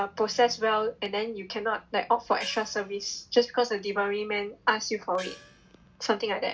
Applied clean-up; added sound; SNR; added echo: none; Gong; 19 dB; none.